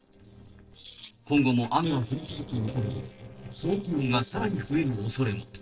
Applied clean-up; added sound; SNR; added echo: neural separator model SepFormer DNS4.